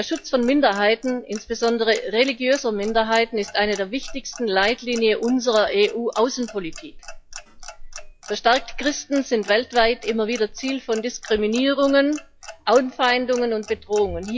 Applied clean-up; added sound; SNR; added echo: classical method log-MMSE.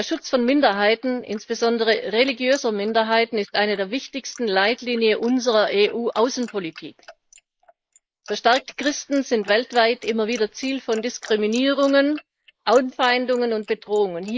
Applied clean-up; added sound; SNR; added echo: neural mask model Resemble Enhance denoiser.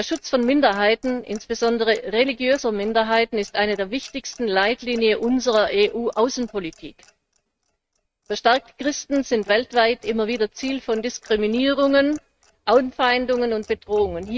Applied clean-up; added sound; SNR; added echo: neural mask model RNNoise.